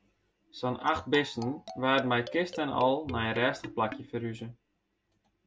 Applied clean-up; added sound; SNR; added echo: none; Marimba, xylophone; 15 dB; none.